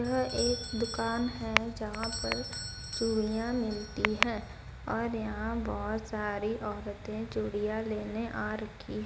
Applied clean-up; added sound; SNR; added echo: none; Doorbell; 12 dB; none.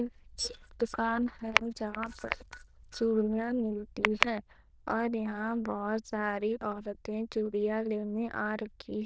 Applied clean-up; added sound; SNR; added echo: neural diffusion model UNIVERSE++.